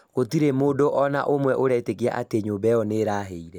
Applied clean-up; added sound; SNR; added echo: none; none; none; none.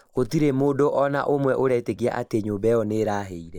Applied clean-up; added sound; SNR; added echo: neural mask model Resemble Enhance denoiser.